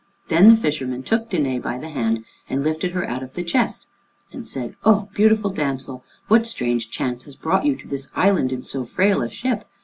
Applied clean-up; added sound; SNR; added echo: none; none; none; none.